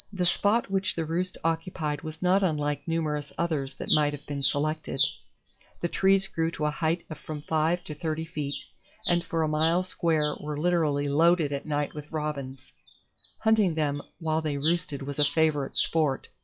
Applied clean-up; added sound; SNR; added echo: classical method log-MMSE.